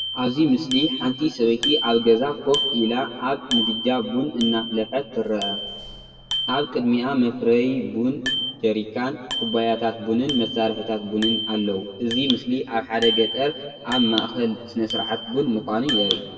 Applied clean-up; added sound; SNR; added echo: none; Bicycle bell; 7 dB; reverberation time 1.6 s.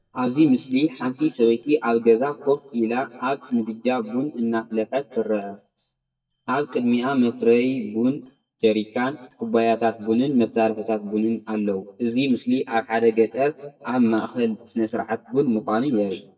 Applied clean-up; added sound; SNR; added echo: neural mask model DeepFilterNet 3.